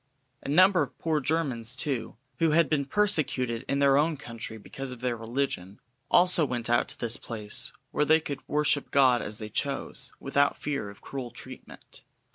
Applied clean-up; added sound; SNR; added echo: none; none; none; none.